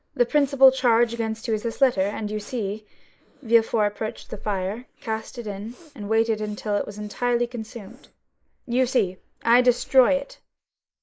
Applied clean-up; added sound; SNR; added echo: neural mask model Resemble Enhance denoiser.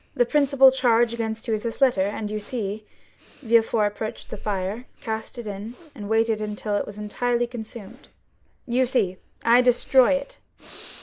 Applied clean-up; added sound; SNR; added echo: none; Breathing; 17 dB; none.